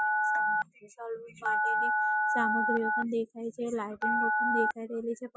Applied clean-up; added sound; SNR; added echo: classical method Wiener filter.